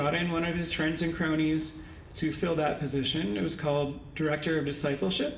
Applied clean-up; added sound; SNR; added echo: none; Aircraft; 19 dB; reverberation time 1.4 s.